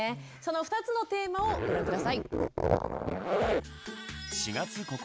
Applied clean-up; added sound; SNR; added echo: none; Zipper (clothing); -3 dB; none.